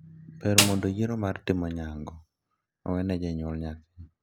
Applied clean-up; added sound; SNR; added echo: none; Snare drum; -1 dB; none.